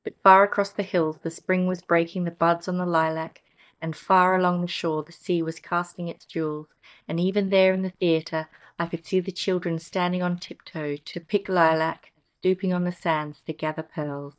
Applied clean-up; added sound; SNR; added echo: neural mask model DeepFilterNet 3.